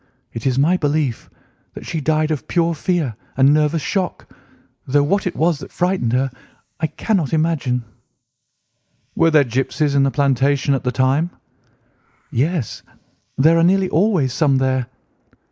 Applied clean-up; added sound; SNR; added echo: neural mask model Resemble Enhance denoiser.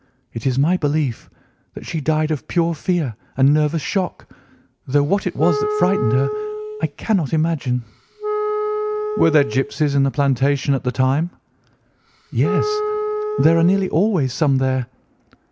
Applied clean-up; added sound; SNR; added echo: none; Wind instrument, woodwind instrument; 5 dB; none.